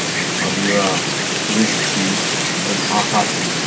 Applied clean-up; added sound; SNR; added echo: none; Wind; -4 dB; reverberation time 0.1 s.